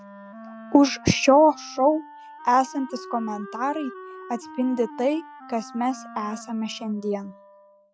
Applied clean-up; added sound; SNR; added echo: classical method log-MMSE.